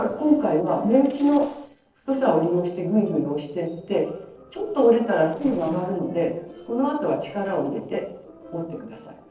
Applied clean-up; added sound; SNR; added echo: neural separator model SepFormer DNS4.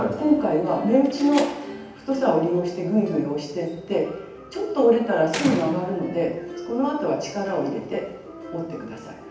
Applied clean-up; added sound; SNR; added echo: none; Slam; 17 dB; reverberation time 0.9 s.